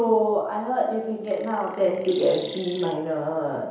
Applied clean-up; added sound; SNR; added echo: none; Chirp, tweet; 18 dB; reverberation time 1.0 s.